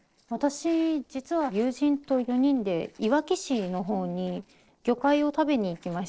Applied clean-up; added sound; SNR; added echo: neural separator model SepFormer DNS4.